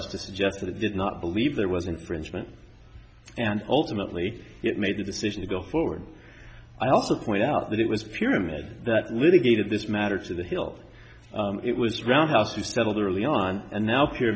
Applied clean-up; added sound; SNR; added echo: none; none; none; none.